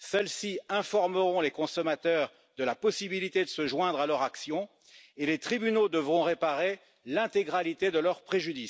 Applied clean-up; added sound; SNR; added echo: none; none; none; none.